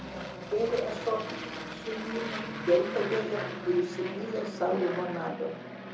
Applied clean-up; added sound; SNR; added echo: none; Aircraft; 6 dB; reverberation time 0.6 s.